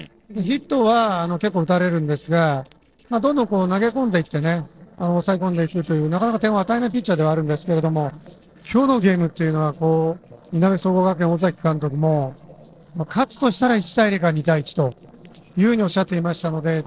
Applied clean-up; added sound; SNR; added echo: neural separator model SepFormer DNS4.